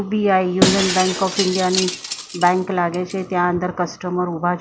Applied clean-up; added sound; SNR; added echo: none; Shatter; 5 dB; none.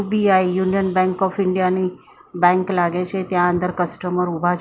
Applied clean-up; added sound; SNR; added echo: none; none; none; none.